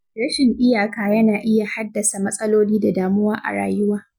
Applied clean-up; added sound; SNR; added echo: none; none; none; none.